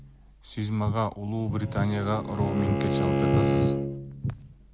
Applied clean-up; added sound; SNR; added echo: none; Bass guitar + Bowed string instrument; -2 dB; none.